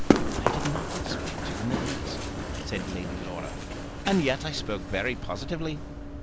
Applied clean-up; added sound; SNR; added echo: none; Run; -2 dB; none.